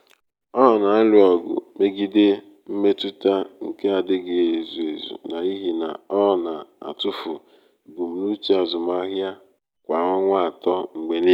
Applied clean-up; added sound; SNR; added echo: none; none; none; none.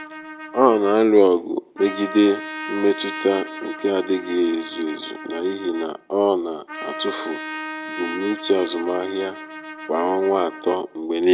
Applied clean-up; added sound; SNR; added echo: none; Trumpet; 12 dB; none.